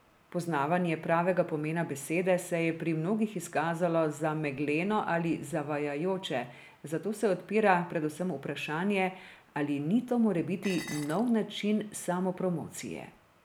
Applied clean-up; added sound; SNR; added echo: none; Dishes, pots, and pans; 15 dB; none.